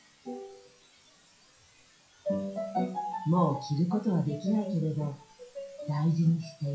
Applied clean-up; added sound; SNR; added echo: classical method WPE with log-MMSE.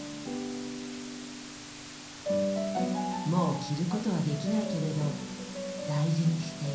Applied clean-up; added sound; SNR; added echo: none; Water; 15 dB; reverberation time 0.6 s.